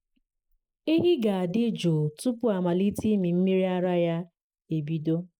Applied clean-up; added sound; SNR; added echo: neural mask model Resemble Enhance denoiser.